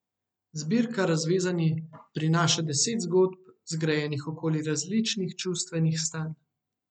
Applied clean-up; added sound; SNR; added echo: none; none; none; none.